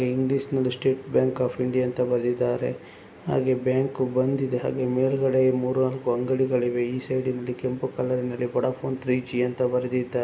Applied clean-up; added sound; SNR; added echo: none; none; none; none.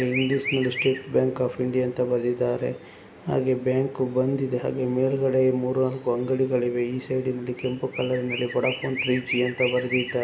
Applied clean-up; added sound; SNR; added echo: none; Chirp, tweet; 12 dB; none.